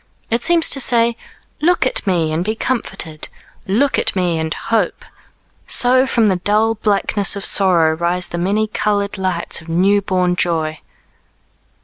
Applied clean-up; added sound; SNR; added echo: none; none; none; none.